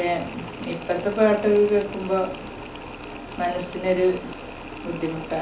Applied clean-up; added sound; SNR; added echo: none; Mechanisms; 16 dB; reverberation time 0.4 s.